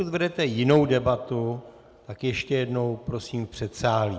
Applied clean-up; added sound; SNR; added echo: none; none; none; none.